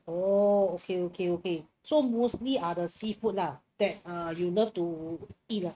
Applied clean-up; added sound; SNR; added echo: neural mask model RNNoise.